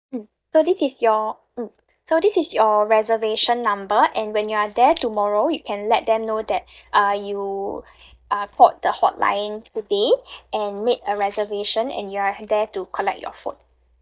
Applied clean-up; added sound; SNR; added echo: neural mask model DeepFilterNet 3.